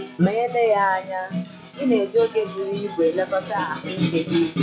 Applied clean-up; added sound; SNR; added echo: classical method log-MMSE.